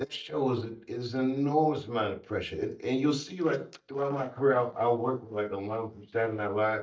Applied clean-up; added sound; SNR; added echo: neural mask model DeepFilterNet 3.